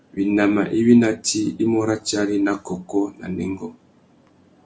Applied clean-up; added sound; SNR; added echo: none; none; none; none.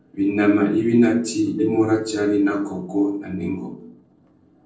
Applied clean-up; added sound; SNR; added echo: neural separator model SepFormer DNS4.